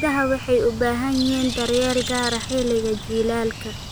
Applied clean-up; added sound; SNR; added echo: none; Bird; 9 dB; none.